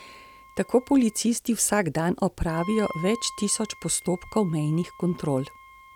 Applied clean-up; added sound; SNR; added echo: none; Wind instrument, woodwind instrument; 19 dB; none.